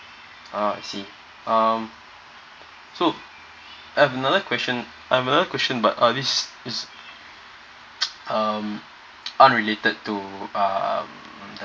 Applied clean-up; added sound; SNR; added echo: none; none; none; none.